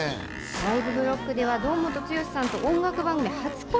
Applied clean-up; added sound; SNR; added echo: none; Screech + Gunshot, gunfire; 14 dB; none.